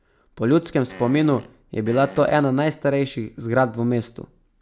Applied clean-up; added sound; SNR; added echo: none; Fart; 18 dB; none.